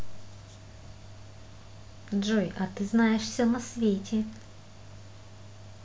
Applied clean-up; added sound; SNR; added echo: none; none; none; none.